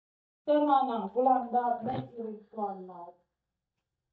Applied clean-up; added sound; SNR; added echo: neural mask model DeepFilterNet 3.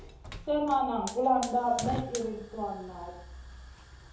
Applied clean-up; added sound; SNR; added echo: none; Hiss / Fire; 11 dB; reverberation time 2.7 s.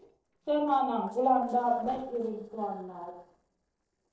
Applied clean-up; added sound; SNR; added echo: neural separator model SepFormer DNS4.